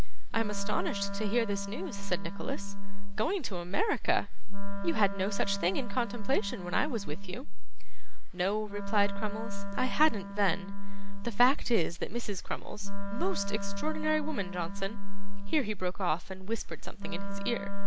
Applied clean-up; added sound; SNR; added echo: none; Wind instrument, woodwind instrument; 19 dB; none.